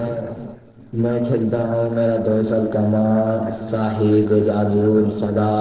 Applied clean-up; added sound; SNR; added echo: neural separator model SepFormer DNS4.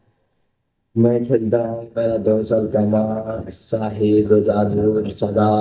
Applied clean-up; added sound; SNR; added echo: neural mask model DeepFilterNet 3.